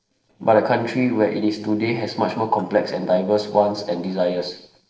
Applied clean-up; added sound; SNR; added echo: neural separator model SepFormer DNS4.